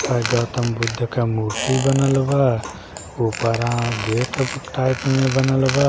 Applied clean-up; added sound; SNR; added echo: none; Squeak; 11 dB; none.